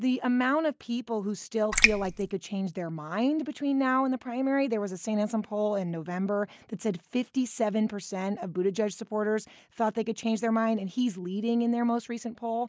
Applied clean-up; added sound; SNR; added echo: none; Raindrop; -3 dB; none.